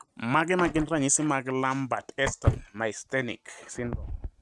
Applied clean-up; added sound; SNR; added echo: neural mask model RNNoise.